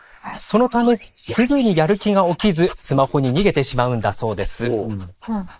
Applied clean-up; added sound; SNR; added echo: neural mask model Resemble Enhance denoiser.